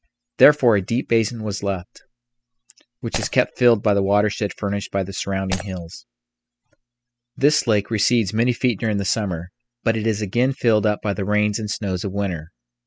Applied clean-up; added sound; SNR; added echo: classical method spectral subtraction.